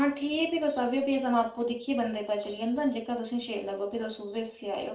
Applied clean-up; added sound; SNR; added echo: none; none; none; reverberation time 0.4 s.